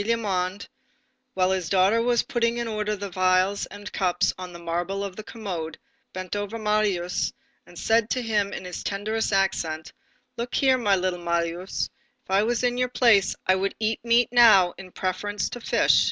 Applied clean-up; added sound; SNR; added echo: none; none; none; none.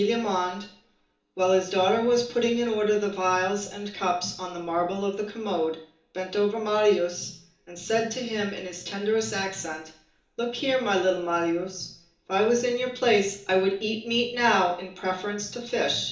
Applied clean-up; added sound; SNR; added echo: none; none; none; reverberation time 0.8 s.